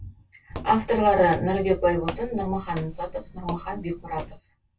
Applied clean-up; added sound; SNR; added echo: none; Walk, footsteps; 13 dB; reverberation time 0.1 s.